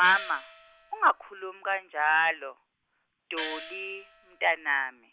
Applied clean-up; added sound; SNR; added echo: none; Gong; 12 dB; none.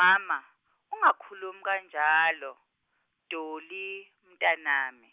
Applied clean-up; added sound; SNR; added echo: none; none; none; none.